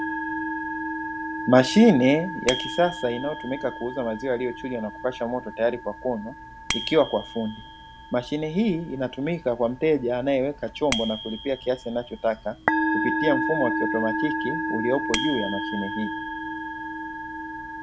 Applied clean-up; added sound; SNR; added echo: none; Bicycle bell + Musical instrument; 5 dB; none.